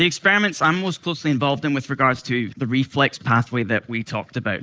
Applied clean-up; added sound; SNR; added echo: neural mask model Resemble Enhance denoiser.